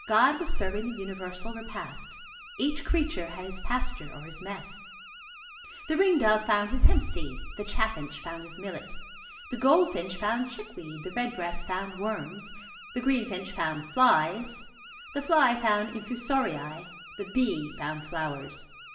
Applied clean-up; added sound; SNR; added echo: none; Alarm; 18 dB; reverberation time 0.7 s.